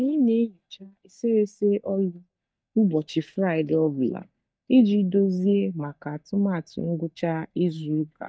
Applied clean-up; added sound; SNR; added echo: neural mask model DeepFilterNet 3.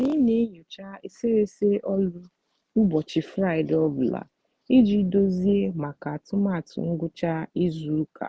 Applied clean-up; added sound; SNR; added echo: none; none; none; none.